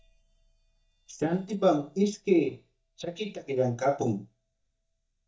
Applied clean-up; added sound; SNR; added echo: neural mask model DeepFilterNet 3.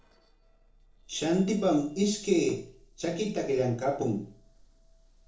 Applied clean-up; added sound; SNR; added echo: neural separator model SepFormer DNS4.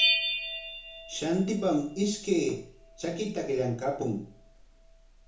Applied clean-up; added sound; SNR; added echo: none; Bell; 4 dB; reverberation time 0.8 s.